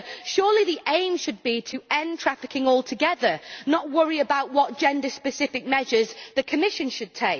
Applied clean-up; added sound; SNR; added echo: none; none; none; none.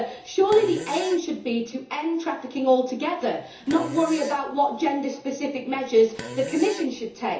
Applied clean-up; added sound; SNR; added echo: none; Fart; 16 dB; reverberation time 0.7 s.